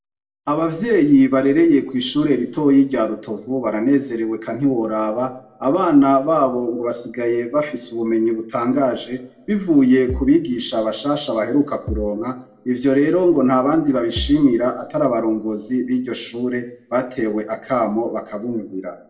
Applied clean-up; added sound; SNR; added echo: none; Bass drum; 10 dB; reverberation time 0.6 s.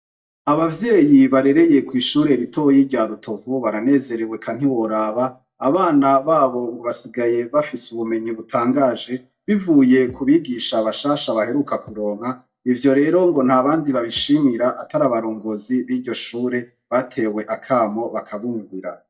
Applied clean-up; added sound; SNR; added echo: neural mask model DeepFilterNet 3.